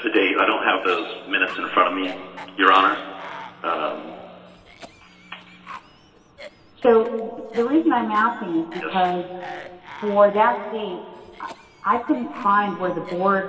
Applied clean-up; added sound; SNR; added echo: none; Cough; 20 dB; reverberation time 1.9 s.